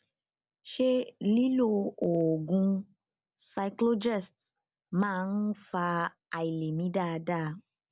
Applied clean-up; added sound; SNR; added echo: none; none; none; none.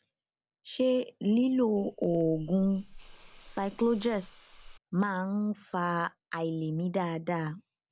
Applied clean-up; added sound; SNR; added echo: none; Hiss / Insect; 20 dB; none.